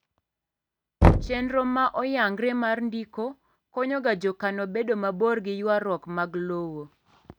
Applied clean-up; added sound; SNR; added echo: none; Knock; 0 dB; none.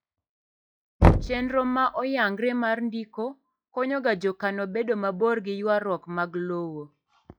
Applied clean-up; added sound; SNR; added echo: classical method log-MMSE.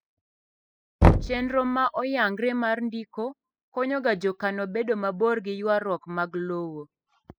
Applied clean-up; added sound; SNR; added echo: classical method spectral subtraction.